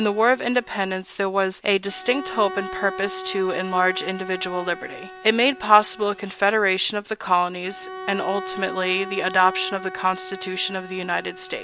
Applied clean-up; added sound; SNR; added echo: none; Bowed string instrument; 13 dB; none.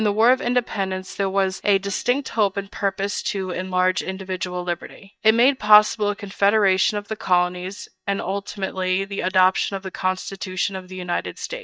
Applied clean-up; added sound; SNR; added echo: neural mask model DeepFilterNet 3.